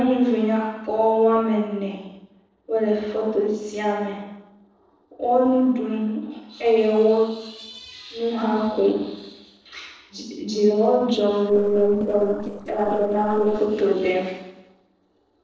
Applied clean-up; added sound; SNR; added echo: neural separator model SepFormer DNS4.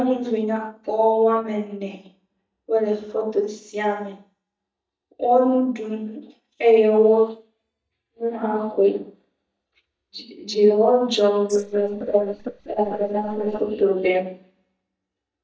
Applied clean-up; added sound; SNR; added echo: neural mask model DeepFilterNet 3.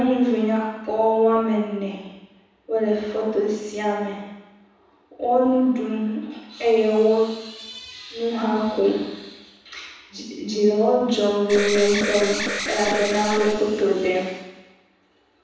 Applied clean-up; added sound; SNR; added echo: none; Alarm; 4 dB; reverberation time 1.1 s.